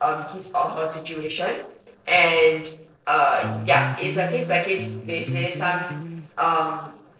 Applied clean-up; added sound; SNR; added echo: neural separator model SepFormer DNS4.